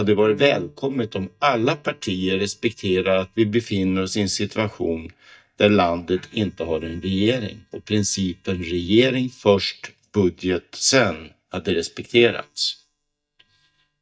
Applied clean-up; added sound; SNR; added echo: neural mask model DeepFilterNet 3.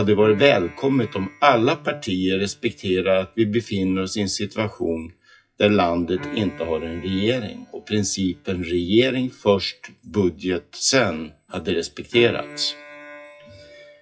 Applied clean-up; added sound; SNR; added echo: classical method WPE with log-MMSE.